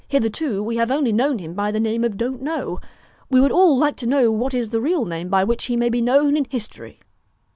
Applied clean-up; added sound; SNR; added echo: none; none; none; none.